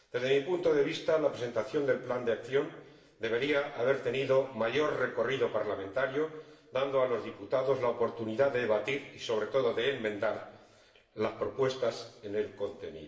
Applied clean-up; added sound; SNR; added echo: none; none; none; reverberation time 1.0 s.